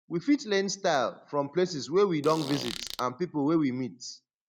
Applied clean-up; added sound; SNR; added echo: none; Fart; 11 dB; none.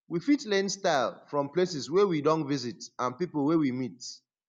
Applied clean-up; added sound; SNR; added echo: none; none; none; none.